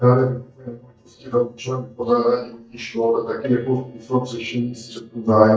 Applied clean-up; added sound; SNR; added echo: neural mask model DeepFilterNet 3.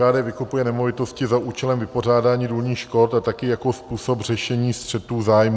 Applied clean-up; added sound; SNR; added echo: none; none; none; none.